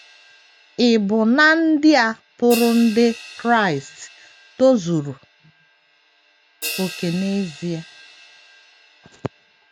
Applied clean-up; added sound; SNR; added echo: none; Crash cymbal; 17 dB; none.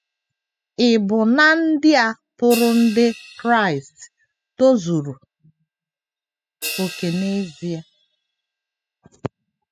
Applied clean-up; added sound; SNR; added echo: classical method spectral subtraction.